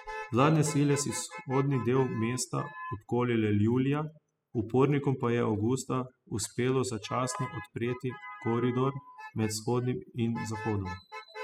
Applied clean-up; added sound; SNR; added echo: classical method spectral subtraction.